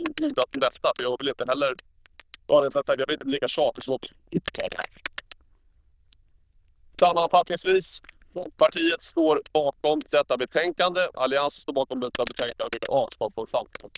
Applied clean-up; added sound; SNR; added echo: neural diffusion model UNIVERSE++.